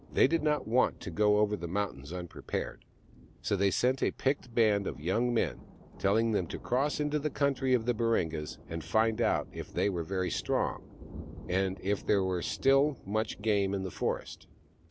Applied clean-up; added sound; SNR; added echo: none; Thunder; 18 dB; none.